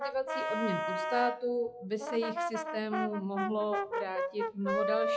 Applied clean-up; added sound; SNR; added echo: classical method log-MMSE.